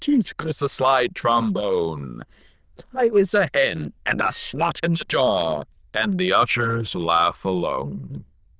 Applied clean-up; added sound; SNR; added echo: neural diffusion model UNIVERSE++.